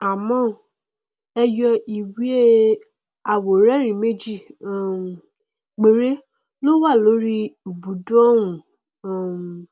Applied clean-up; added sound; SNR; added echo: none; none; none; none.